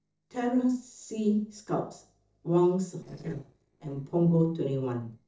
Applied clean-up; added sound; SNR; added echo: neural separator model SepFormer DNS4.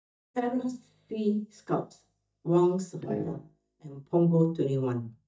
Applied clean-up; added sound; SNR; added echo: neural mask model DeepFilterNet 3.